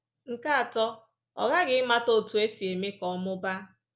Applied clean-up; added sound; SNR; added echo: none; none; none; none.